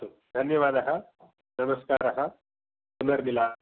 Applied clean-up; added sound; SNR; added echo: none; none; none; none.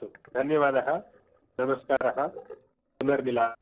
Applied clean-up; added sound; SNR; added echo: neural separator model SepFormer DNS4.